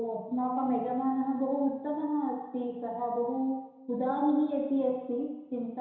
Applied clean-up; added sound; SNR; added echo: none; none; none; reverberation time 1.0 s.